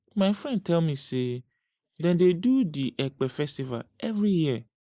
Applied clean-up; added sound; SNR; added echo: neural mask model Resemble Enhance denoiser.